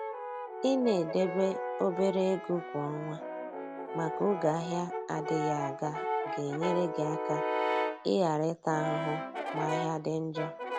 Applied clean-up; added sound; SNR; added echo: none; Brass instrument; 3 dB; none.